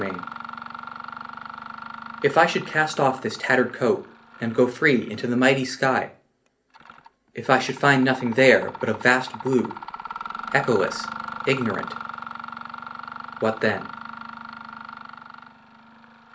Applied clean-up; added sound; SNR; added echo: none; Mechanisms; 13 dB; reverberation time 0.3 s.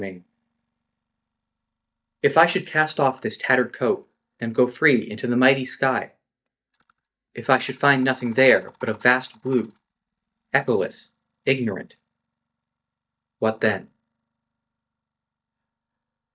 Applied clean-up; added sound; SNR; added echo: neural mask model DeepFilterNet 3.